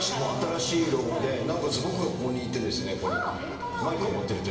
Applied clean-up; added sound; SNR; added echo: none; none; none; reverberation time 2.5 s.